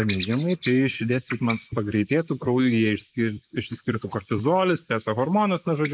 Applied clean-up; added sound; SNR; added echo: neural mask model Resemble Enhance denoiser.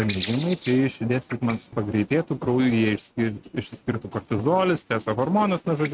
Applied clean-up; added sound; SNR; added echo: neural mask model RNNoise.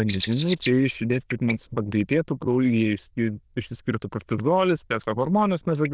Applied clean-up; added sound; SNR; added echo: neural diffusion model UNIVERSE++.